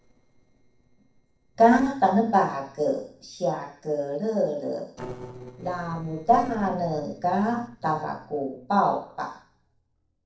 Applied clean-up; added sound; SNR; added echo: neural separator model SepFormer DNS4.